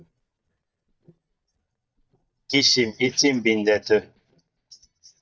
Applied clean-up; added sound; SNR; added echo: neural mask model DeepFilterNet 3.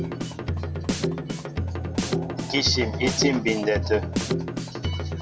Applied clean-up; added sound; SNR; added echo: none; Drum kit; -1 dB; reverberation time 0.5 s.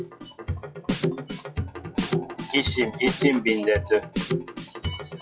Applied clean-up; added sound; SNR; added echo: classical method WPE with log-MMSE.